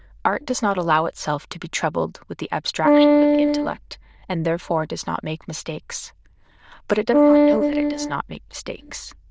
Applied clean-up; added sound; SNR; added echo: neural diffusion model UNIVERSE++.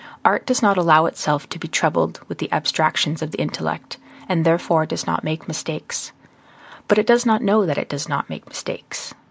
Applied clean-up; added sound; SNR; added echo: none; none; none; none.